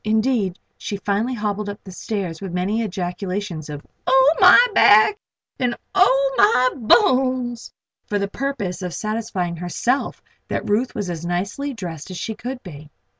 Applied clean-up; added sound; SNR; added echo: none; none; none; none.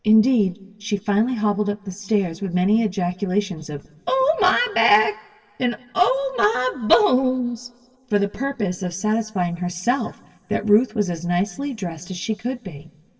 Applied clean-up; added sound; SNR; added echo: none; none; none; reverberation time 1.3 s.